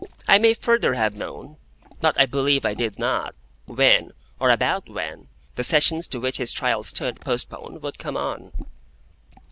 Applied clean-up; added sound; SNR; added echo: none; Liquid; 17 dB; none.